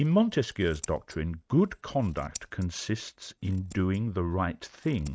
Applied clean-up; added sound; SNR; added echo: neural mask model RNNoise.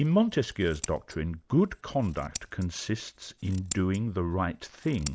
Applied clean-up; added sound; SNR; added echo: none; Scissors; 16 dB; none.